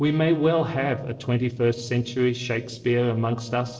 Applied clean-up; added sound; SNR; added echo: neural separator model SepFormer DNS4.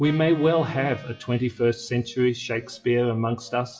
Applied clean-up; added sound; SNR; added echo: classical method WPE with log-MMSE.